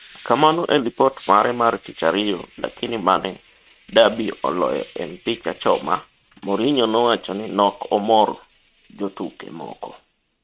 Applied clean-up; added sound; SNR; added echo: neural mask model RNNoise.